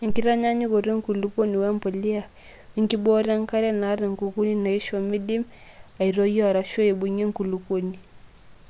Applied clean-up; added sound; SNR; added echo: none; none; none; none.